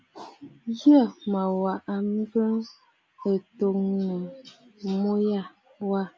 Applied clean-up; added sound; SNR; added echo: none; none; none; none.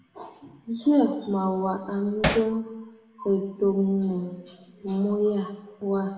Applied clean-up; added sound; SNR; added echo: none; Hammer; 1 dB; reverberation time 1.1 s.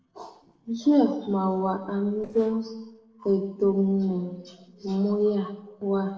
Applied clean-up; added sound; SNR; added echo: neural separator model SepFormer DNS4.